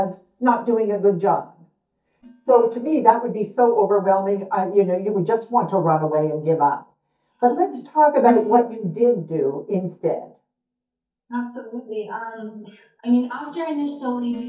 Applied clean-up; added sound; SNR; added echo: neural mask model DeepFilterNet 3.